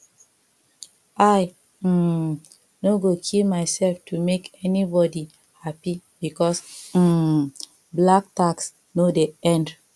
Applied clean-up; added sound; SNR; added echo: none; none; none; none.